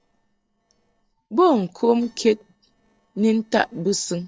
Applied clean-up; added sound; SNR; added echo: neural separator model SepFormer DNS4.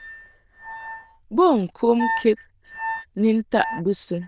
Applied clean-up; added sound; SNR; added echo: neural diffusion model UNIVERSE++.